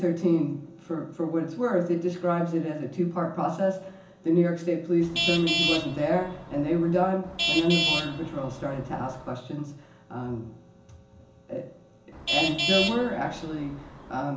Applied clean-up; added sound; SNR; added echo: none; Traffic noise, roadway noise / Vehicle horn, car horn, honking; 3 dB; reverberation time 0.7 s.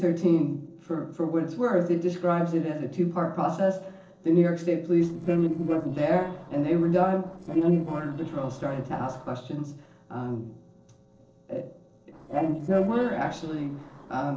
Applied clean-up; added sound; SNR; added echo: neural separator model SepFormer DNS4.